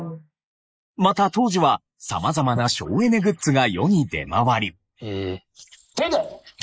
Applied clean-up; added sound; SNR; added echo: neural mask model Resemble Enhance denoiser.